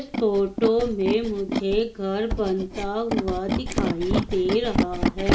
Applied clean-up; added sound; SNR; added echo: none; Tools; 1 dB; reverberation time 0.3 s.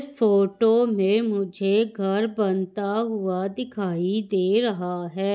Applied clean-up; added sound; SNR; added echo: none; none; none; none.